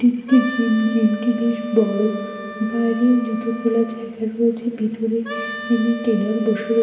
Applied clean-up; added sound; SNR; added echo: none; Wind instrument, woodwind instrument; 13 dB; reverberation time 2.7 s.